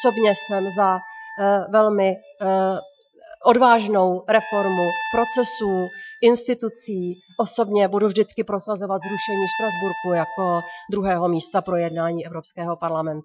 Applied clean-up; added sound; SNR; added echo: classical method Wiener filter.